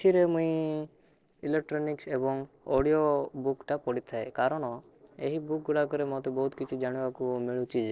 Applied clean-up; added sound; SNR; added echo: neural separator model SepFormer DNS4.